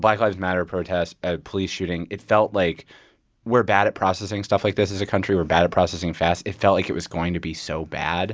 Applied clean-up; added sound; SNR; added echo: none; none; none; none.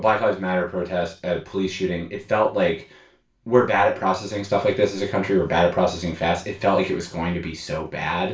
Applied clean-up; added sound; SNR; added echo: none; none; none; reverberation time 0.3 s.